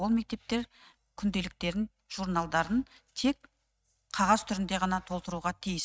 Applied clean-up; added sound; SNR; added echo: neural mask model RNNoise.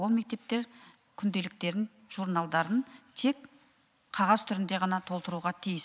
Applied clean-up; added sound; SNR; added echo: none; none; none; none.